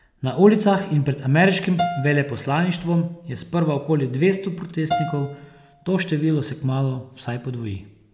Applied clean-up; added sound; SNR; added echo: none; Piano; 12 dB; none.